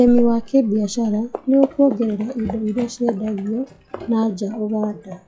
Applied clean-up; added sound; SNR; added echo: classical method log-MMSE.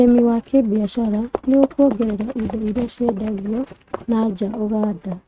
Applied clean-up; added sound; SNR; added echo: neural mask model RNNoise.